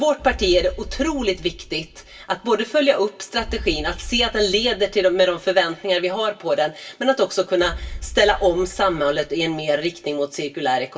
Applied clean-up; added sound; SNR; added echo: none; Boom; 14 dB; reverberation time 0.1 s.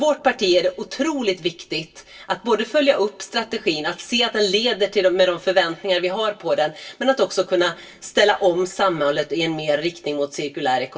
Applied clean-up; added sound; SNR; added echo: neural separator model SepFormer DNS4.